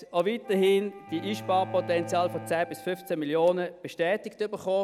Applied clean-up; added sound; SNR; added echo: none; Wind instrument, woodwind instrument + Bowed string instrument; 16 dB; none.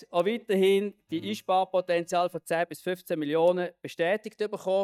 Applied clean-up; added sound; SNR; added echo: neural mask model DeepFilterNet 3.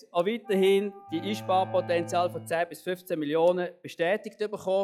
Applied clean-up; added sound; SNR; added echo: classical method log-MMSE.